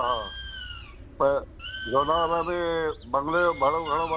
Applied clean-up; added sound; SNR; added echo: none; Bird; 13 dB; none.